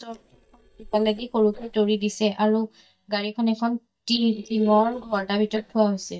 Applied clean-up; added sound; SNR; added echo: neural mask model DeepFilterNet 3.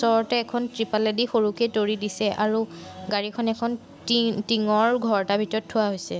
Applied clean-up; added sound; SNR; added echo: none; none; none; none.